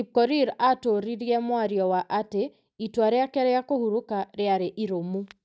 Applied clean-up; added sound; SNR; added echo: none; none; none; none.